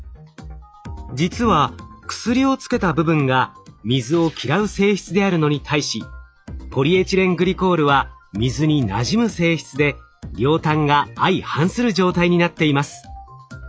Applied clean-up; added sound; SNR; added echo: classical method log-MMSE.